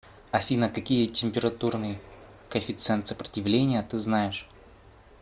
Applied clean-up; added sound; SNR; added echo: none; none; none; none.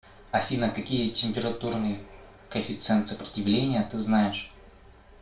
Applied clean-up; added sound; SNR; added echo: none; none; none; reverberation time 0.3 s.